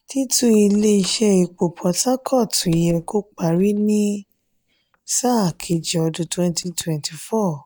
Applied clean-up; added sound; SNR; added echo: neural mask model DeepFilterNet 3.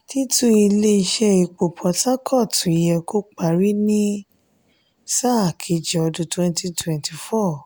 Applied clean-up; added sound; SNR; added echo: none; none; none; none.